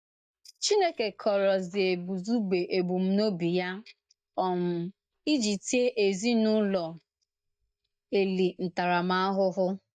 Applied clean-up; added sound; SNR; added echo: neural mask model DeepFilterNet 3.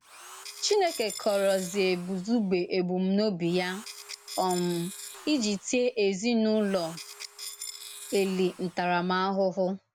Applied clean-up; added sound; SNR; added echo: none; Tools; 16 dB; none.